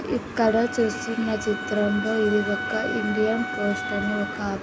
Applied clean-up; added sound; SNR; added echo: none; Wind instrument, woodwind instrument; 8 dB; none.